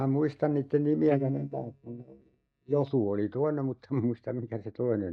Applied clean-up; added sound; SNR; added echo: neural mask model DeepFilterNet 3.